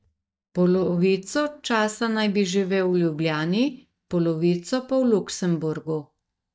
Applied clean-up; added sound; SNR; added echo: neural mask model DeepFilterNet 3.